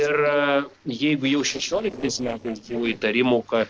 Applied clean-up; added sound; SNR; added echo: neural separator model SepFormer DNS4.